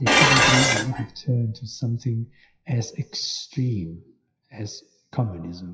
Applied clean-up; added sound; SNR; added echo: classical method WPE with log-MMSE.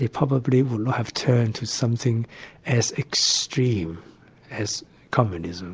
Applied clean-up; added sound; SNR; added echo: none; none; none; none.